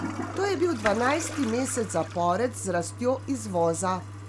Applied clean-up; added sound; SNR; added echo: none; Toilet flush; 9 dB; none.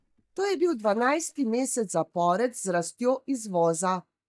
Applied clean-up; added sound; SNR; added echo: neural mask model DeepFilterNet 3.